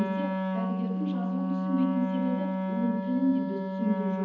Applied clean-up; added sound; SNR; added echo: none; Wind instrument, woodwind instrument; -1 dB; reverberation time 0.8 s.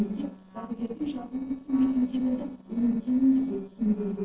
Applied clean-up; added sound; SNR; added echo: neural separator model SepFormer DNS4.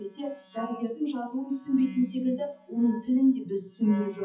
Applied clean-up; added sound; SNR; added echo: classical method WPE with log-MMSE.